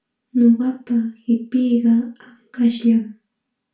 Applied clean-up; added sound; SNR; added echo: none; none; none; reverberation time 0.3 s.